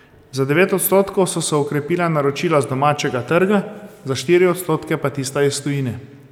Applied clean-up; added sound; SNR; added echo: none; none; none; none.